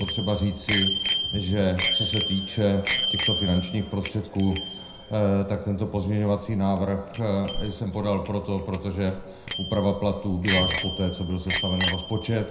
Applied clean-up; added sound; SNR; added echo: none; Bicycle bell; 5 dB; reverberation time 0.5 s.